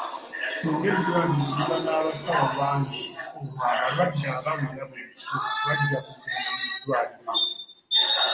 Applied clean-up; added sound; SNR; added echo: none; none; none; none.